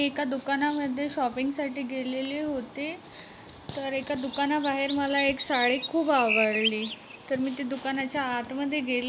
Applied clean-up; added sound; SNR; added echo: none; Chirp, tweet; 5 dB; none.